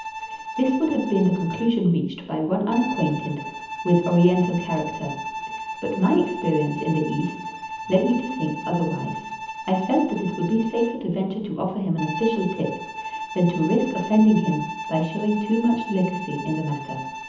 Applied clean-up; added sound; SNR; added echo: none; Bowed string instrument; 10 dB; reverberation time 0.8 s.